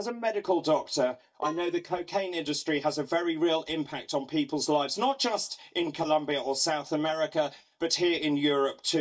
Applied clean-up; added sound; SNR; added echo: neural mask model DeepFilterNet 3.